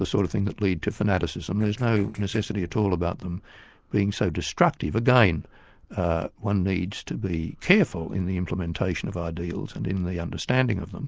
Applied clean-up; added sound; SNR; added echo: neural separator model SepFormer DNS4.